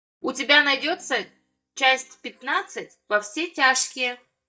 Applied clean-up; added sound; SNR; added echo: neural mask model DeepFilterNet 3.